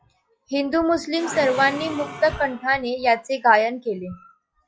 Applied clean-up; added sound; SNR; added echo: classical method log-MMSE.